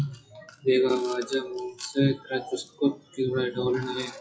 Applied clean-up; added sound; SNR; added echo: classical method WPE with log-MMSE.